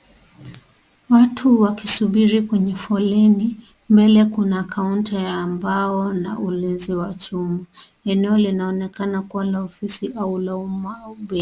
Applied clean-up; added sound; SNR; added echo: none; none; none; none.